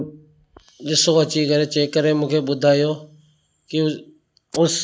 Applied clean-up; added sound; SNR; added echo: none; none; none; none.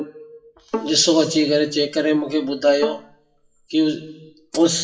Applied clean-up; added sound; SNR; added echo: classical method WPE with log-MMSE.